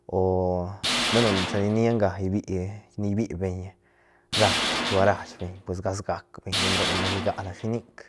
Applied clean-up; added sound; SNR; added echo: none; Tools; 2 dB; none.